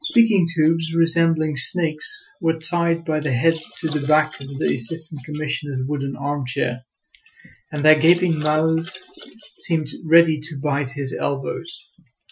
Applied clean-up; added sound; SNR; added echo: classical method Wiener filter.